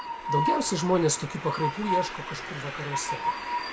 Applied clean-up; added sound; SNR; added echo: none; Train; 1 dB; none.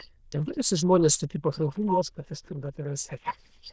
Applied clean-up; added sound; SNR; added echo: neural diffusion model UNIVERSE++.